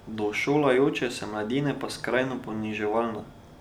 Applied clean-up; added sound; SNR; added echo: none; none; none; none.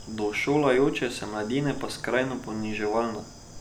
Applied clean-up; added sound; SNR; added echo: none; Bird / Insect; 17 dB; none.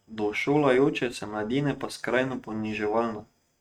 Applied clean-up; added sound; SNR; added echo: neural mask model RNNoise.